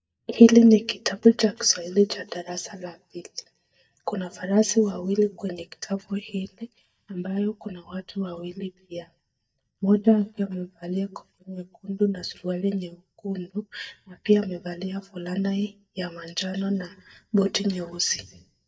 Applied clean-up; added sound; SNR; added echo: neural mask model DeepFilterNet 3.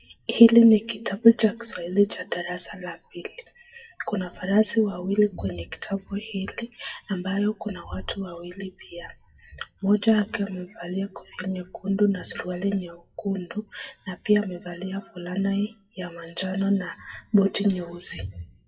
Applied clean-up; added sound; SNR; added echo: classical method WPE with log-MMSE.